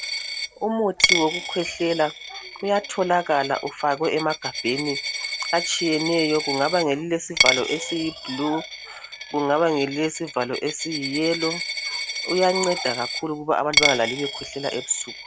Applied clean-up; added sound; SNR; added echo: none; Coin (dropping); 4 dB; none.